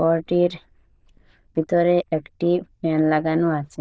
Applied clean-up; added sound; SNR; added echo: neural diffusion model UNIVERSE++.